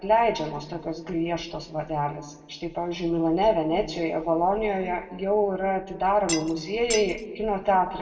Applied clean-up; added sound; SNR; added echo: none; Shatter; 8 dB; reverberation time 1.2 s.